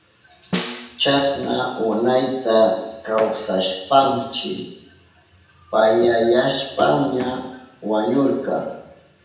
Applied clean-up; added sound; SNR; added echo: none; Snare drum; 9 dB; reverberation time 0.9 s.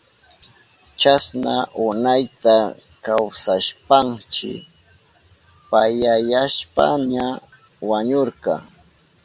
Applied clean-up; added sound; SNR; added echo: none; none; none; none.